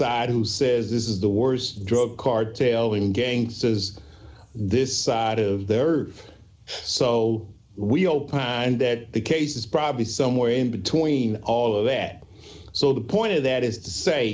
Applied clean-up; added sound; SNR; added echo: none; none; none; none.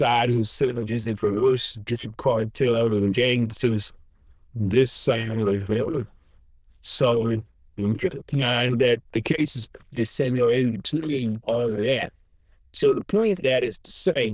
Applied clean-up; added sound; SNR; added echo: neural diffusion model UNIVERSE++.